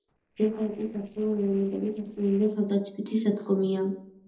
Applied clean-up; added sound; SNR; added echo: neural separator model SepFormer DNS4.